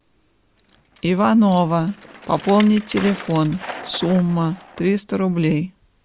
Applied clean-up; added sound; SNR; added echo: none; Bicycle; 17 dB; none.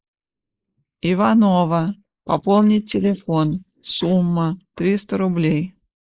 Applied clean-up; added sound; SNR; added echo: neural mask model Resemble Enhance denoiser.